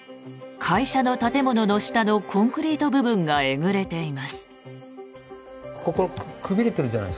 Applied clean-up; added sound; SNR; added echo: none; none; none; none.